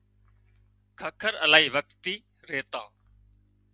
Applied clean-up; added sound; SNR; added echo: none; none; none; none.